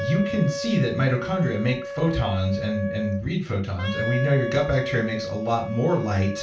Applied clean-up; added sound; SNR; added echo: none; Wind instrument, woodwind instrument; 8 dB; reverberation time 0.3 s.